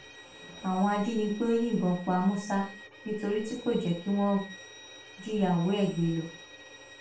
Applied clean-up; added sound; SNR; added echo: none; Bowed string instrument; 18 dB; reverberation time 0.3 s.